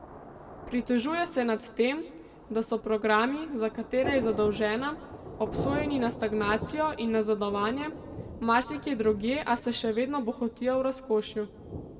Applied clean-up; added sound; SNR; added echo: none; Thunder; 12 dB; reverberation time 1.1 s.